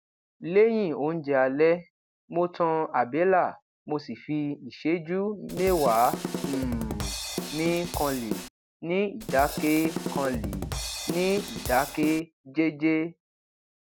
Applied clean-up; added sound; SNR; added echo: none; Drum kit; 6 dB; none.